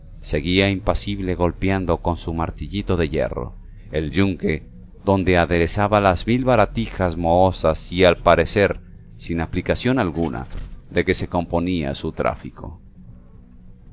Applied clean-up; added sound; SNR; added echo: none; Vehicle; 17 dB; none.